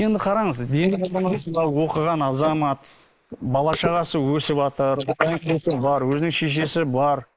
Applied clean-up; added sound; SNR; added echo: neural mask model Resemble Enhance denoiser.